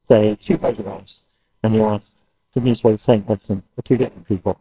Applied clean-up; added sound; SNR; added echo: neural separator model SepFormer WHAMR!.